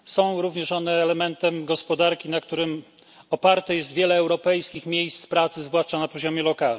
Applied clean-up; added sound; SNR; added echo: none; none; none; none.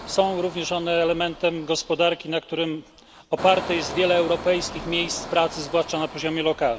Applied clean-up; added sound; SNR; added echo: none; Engine; 14 dB; none.